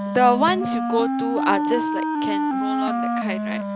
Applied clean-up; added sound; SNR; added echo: none; Wind instrument, woodwind instrument; 0 dB; none.